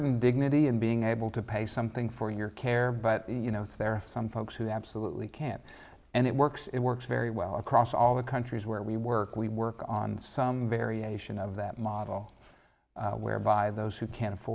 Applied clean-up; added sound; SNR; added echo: none; none; none; none.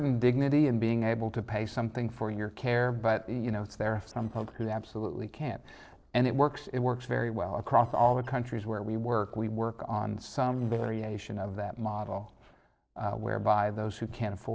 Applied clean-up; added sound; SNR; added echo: neural separator model SepFormer DNS4.